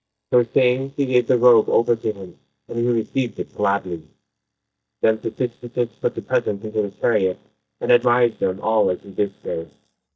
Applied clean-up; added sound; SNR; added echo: neural mask model DeepFilterNet 3.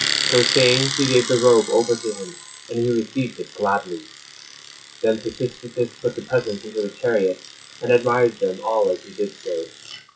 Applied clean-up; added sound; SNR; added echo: classical method WPE with log-MMSE.